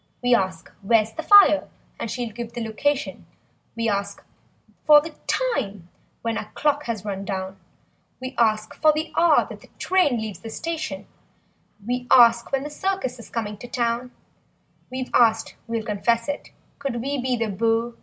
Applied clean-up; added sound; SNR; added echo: none; none; none; none.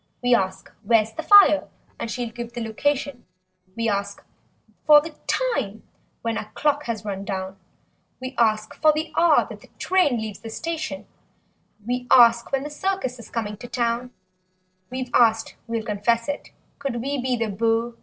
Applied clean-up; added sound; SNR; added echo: neural separator model SepFormer DNS4.